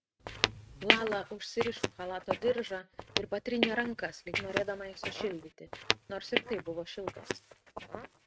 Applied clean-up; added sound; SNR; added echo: neural mask model RNNoise.